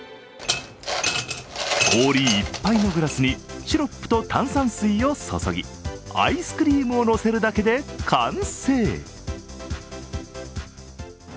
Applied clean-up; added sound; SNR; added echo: none; none; none; none.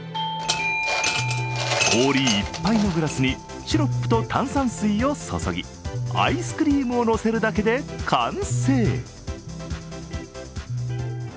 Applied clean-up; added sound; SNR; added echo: none; Electric guitar + Bell / Doorbell; 6 dB; none.